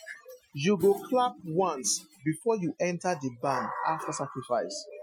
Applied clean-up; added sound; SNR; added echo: classical method Wiener filter.